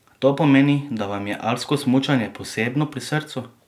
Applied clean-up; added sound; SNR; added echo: none; none; none; none.